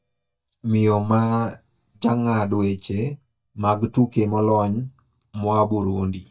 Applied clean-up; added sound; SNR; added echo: neural mask model DeepFilterNet 3.